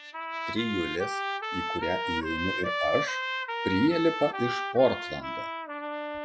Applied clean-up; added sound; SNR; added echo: classical method log-MMSE.